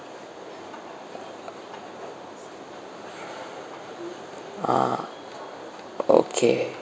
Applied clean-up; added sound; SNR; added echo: none; none; none; none.